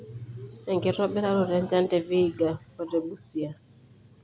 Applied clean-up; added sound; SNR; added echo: none; none; none; none.